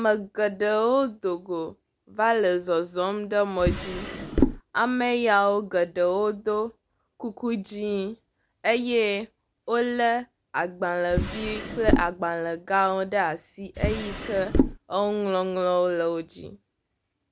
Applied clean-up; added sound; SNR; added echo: none; Drawer open or close; 0 dB; none.